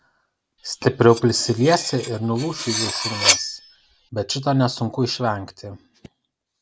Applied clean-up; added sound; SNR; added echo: none; Cutlery, silverware; 4 dB; none.